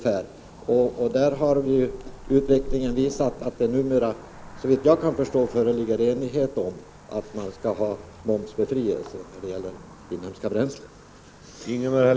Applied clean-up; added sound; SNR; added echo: none; Cricket / Motor vehicle (road); 16 dB; none.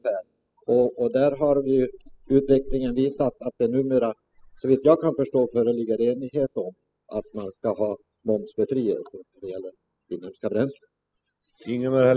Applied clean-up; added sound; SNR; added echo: classical method spectral subtraction.